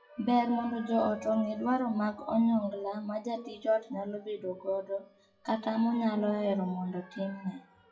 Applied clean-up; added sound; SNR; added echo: classical method WPE with log-MMSE.